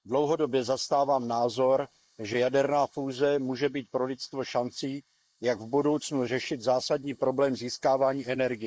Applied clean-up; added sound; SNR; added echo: neural mask model Resemble Enhance denoiser.